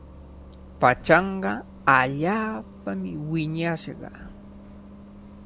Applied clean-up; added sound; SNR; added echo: none; Bus; 18 dB; none.